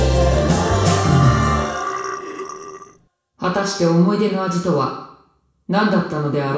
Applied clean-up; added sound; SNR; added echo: none; Burping, eructation; 9 dB; reverberation time 0.7 s.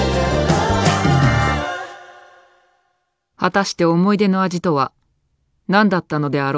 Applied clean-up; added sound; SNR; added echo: none; none; none; none.